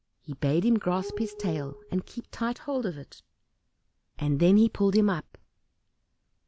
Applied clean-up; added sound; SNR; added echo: none; Glass; 12 dB; none.